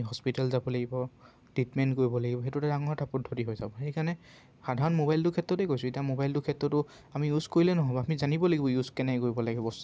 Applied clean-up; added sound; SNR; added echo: none; none; none; none.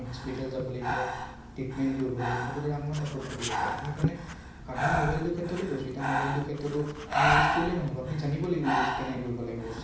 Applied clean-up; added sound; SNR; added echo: none; Breathing; 0 dB; reverberation time 0.9 s.